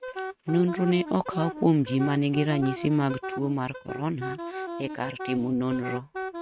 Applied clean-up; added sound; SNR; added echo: neural mask model RNNoise.